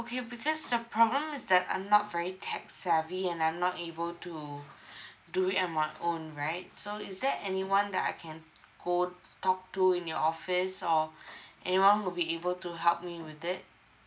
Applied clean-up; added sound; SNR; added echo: none; none; none; none.